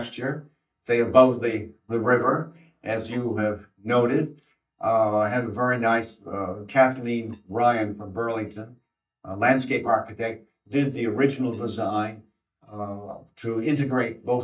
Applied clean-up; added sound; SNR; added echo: neural mask model DeepFilterNet 3.